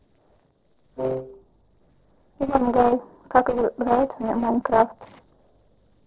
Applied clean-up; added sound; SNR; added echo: neural separator model SepFormer DNS4.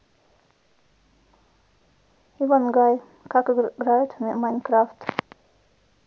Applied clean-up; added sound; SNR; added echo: none; none; none; none.